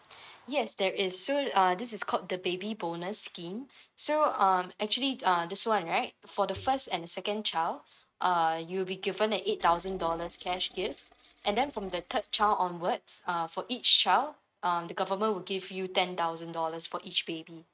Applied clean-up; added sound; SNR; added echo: neural mask model RNNoise.